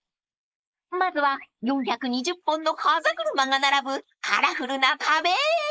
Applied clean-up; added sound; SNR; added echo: neural mask model Resemble Enhance denoiser.